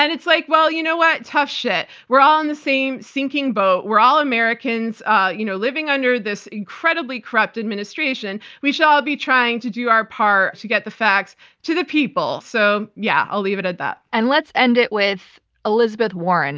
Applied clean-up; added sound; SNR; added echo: none; none; none; none.